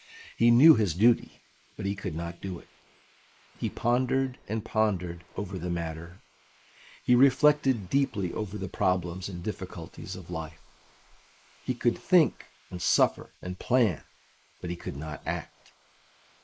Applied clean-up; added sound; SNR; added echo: neural mask model Resemble Enhance denoiser.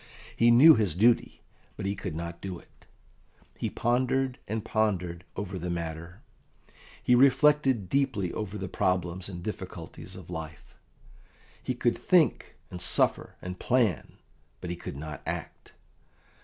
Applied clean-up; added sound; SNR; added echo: none; none; none; none.